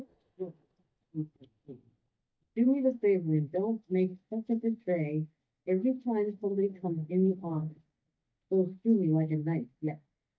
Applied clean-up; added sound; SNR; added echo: neural mask model DeepFilterNet 3.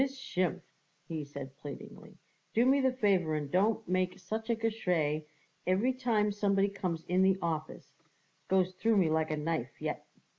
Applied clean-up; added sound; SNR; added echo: none; none; none; none.